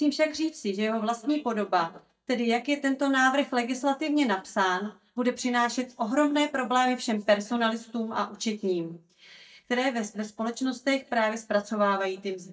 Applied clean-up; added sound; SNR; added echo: neural mask model DeepFilterNet 3.